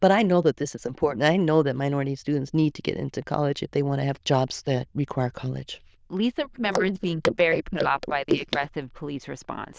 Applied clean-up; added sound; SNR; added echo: neural diffusion model UNIVERSE++.